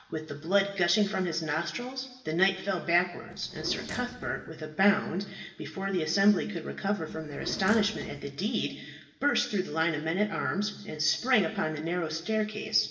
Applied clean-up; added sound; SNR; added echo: none; Drawer open or close; 13 dB; reverberation time 1.0 s.